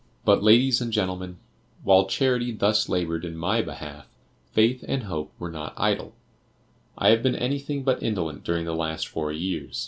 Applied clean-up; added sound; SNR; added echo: none; none; none; none.